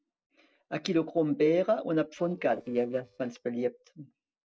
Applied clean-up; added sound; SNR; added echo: neural separator model SepFormer DNS4.